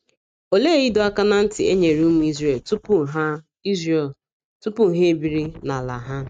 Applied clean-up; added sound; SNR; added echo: neural mask model RNNoise.